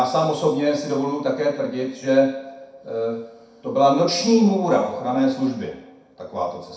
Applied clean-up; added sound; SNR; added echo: none; none; none; reverberation time 0.6 s.